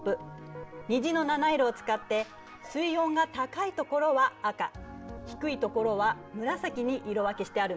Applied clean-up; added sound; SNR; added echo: none; none; none; none.